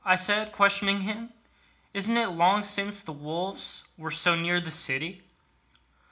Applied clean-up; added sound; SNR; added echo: none; none; none; reverberation time 0.4 s.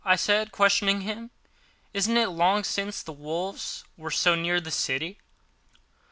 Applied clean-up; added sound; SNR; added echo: none; none; none; none.